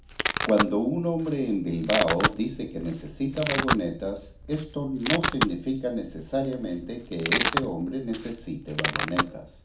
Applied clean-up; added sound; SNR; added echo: none; Domestic sounds, home sounds; 2 dB; reverberation time 0.4 s.